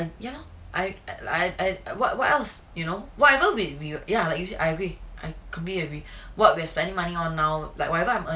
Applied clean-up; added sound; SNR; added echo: none; none; none; none.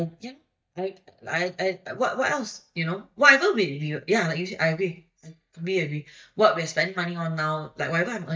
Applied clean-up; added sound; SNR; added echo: neural mask model DeepFilterNet 3.